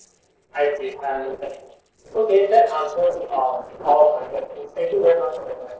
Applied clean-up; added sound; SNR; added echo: neural separator model SepFormer DNS4.